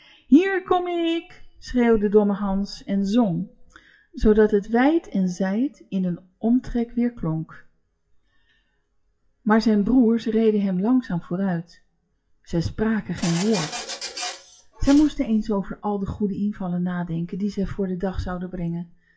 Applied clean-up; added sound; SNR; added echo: classical method WPE with log-MMSE.